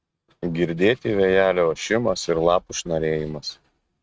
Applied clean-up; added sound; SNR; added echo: neural mask model RNNoise.